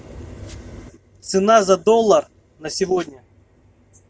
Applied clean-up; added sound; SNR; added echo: none; none; none; none.